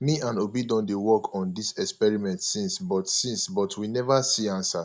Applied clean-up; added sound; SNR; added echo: none; none; none; none.